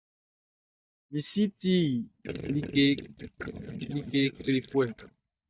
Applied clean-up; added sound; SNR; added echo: neural mask model DeepFilterNet 3.